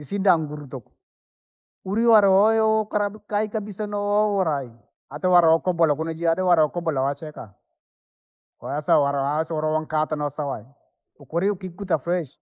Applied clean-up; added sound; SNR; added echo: neural mask model Resemble Enhance denoiser.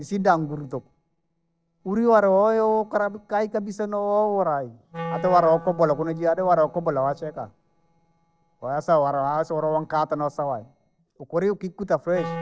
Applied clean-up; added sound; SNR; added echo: neural separator model SepFormer DNS4.